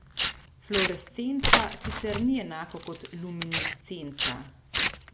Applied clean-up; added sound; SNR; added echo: none; Tearing; -5 dB; none.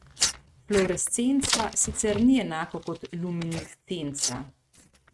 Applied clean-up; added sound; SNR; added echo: neural mask model RNNoise.